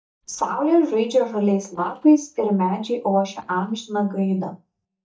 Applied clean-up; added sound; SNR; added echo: neural mask model DeepFilterNet 3.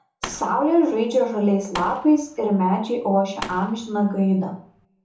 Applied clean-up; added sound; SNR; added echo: none; Fireworks; 18 dB; reverberation time 1.0 s.